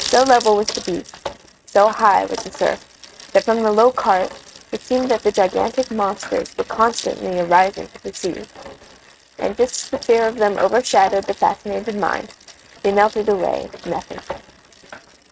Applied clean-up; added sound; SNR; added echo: neural mask model RNNoise.